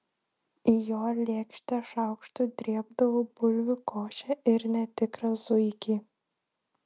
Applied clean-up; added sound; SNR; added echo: none; none; none; none.